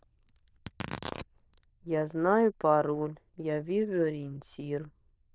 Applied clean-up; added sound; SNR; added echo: neural diffusion model UNIVERSE++.